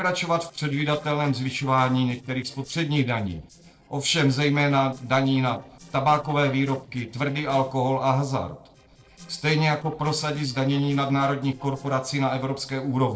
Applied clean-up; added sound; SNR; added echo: neural separator model SepFormer DNS4.